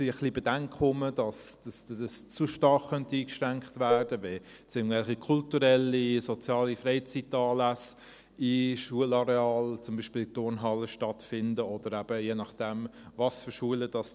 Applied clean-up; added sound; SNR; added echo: none; Dishes, pots, and pans; 5 dB; none.